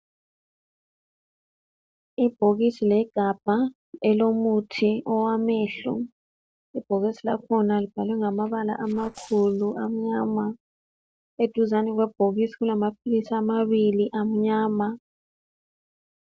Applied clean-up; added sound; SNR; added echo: neural separator model SepFormer DNS4.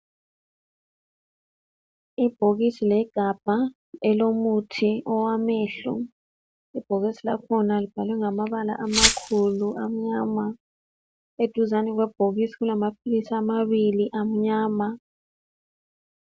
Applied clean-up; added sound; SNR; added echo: none; Glass; -1 dB; none.